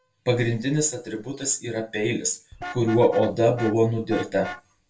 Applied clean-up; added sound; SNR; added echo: none; Vehicle horn, car horn, honking; 17 dB; reverberation time 0.2 s.